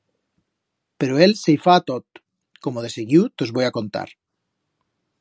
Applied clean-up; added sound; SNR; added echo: none; none; none; none.